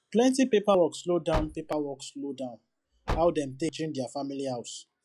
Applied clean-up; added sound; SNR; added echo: classical method log-MMSE.